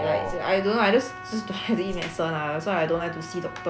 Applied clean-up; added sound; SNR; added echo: none; Whoosh, swoosh, swish + Trumpet; 13 dB; none.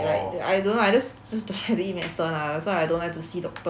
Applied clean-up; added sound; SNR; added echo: none; none; none; none.